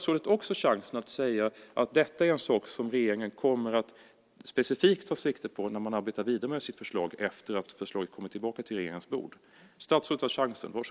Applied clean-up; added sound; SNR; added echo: none; none; none; none.